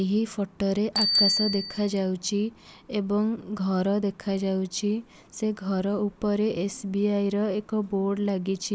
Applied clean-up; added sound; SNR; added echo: none; Bicycle bell; 8 dB; none.